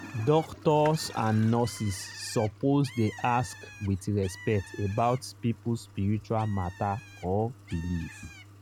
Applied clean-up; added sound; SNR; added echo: none; Bird + Toilet flush; 18 dB; none.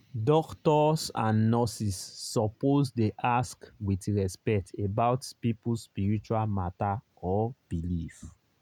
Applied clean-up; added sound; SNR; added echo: none; none; none; none.